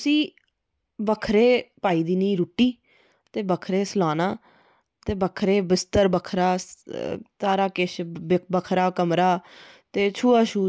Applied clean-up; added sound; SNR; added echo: none; none; none; none.